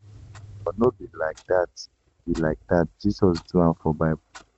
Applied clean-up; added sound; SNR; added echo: neural mask model RNNoise.